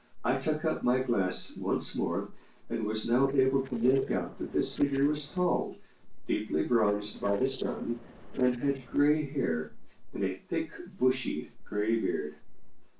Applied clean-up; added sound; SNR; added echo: neural separator model SepFormer DNS4.